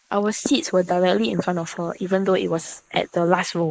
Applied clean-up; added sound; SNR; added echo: neural mask model Resemble Enhance denoiser.